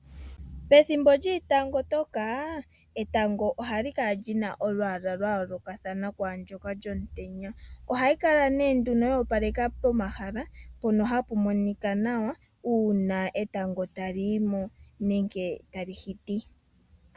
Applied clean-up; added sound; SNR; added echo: none; none; none; none.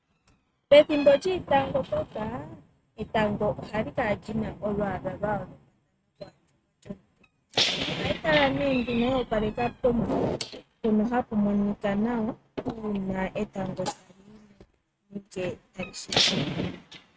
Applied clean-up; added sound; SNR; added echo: neural mask model RNNoise.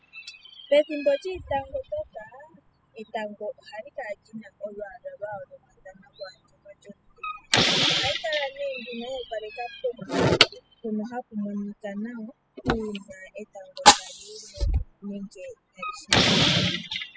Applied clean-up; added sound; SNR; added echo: classical method spectral subtraction.